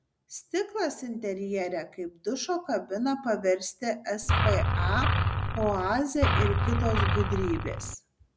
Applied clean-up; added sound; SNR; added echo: none; Engine; -4 dB; none.